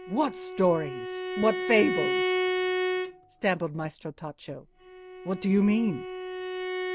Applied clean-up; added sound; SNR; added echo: none; Bowed string instrument; 3 dB; none.